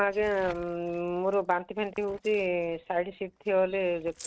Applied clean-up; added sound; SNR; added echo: neural mask model RNNoise.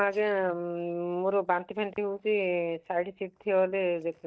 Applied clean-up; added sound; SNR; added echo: neural mask model DeepFilterNet 3.